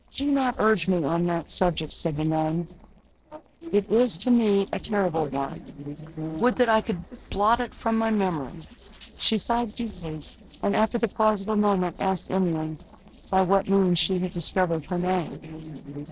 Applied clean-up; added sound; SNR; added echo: neural separator model SepFormer DNS4.